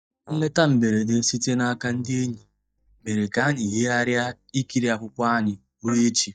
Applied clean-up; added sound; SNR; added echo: neural mask model DeepFilterNet 3.